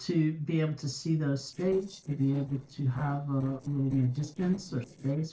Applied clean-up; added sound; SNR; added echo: neural separator model SepFormer DNS4.